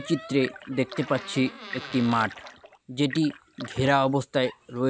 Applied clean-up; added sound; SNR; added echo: none; Splash, splatter + Door; 16 dB; none.